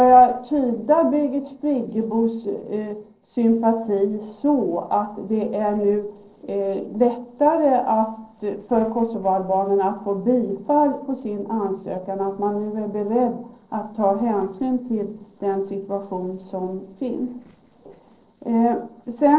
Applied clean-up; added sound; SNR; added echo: neural separator model SepFormer DNS4.